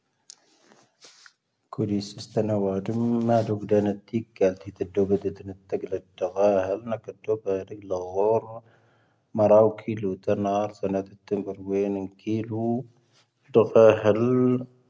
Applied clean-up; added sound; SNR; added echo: none; none; none; none.